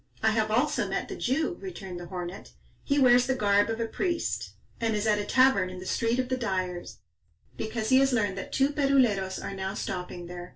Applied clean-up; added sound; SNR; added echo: none; none; none; reverberation time 0.2 s.